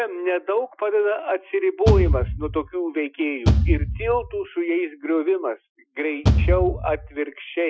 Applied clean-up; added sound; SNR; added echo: classical method Wiener filter.